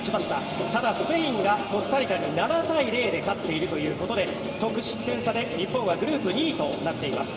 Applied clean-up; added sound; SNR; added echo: none; none; none; reverberation time 2.8 s.